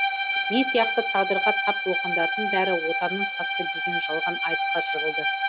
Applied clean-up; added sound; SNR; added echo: none; Bowed string instrument; -2 dB; none.